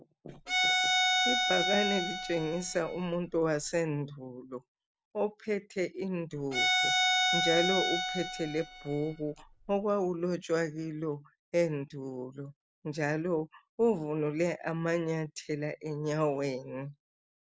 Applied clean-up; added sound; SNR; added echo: none; Bowed string instrument; -2 dB; none.